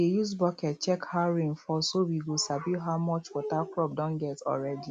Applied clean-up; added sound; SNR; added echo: none; none; none; none.